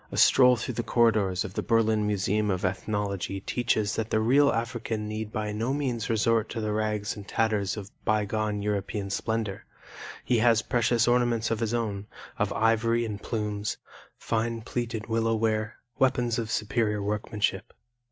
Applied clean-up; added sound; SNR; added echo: none; none; none; none.